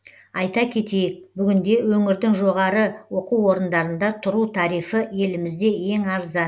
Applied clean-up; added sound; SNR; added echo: none; none; none; none.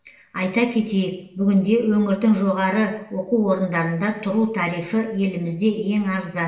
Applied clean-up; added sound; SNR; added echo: none; none; none; reverberation time 0.8 s.